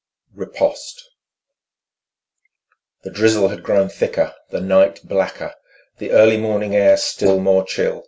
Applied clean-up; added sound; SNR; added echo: neural mask model Resemble Enhance denoiser.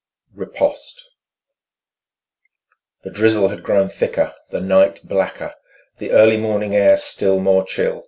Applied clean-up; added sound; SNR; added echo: none; none; none; none.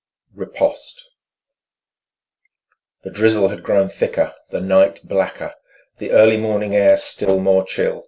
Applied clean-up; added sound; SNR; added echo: neural separator model SepFormer DNS4.